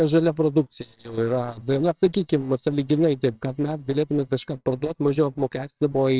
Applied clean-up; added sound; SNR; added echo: neural separator model SepFormer WHAMR!.